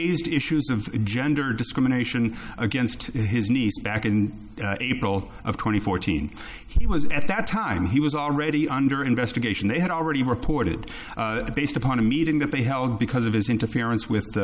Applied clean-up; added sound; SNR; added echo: none; none; none; none.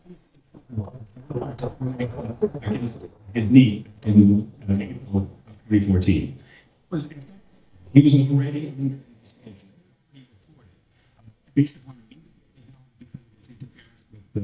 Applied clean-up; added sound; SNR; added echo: neural mask model DeepFilterNet 3.